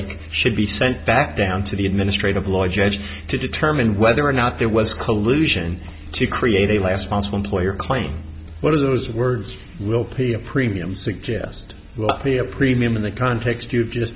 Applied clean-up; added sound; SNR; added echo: none; none; none; none.